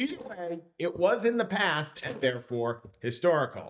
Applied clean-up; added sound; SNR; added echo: neural mask model DeepFilterNet 3.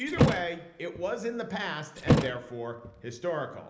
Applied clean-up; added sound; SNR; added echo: none; Thump, thud; -4 dB; reverberation time 0.8 s.